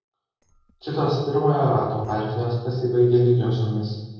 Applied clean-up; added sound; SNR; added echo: neural separator model SepFormer DNS4.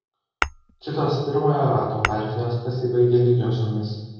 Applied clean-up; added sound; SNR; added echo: none; Tap / Glass; 10 dB; reverberation time 1.3 s.